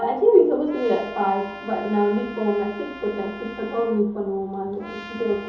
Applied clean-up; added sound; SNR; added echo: none; Trumpet; 17 dB; reverberation time 2.8 s.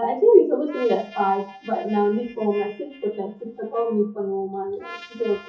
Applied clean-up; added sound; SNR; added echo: classical method WPE with log-MMSE.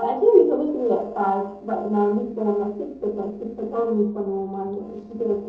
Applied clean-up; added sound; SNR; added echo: neural separator model SepFormer DNS4.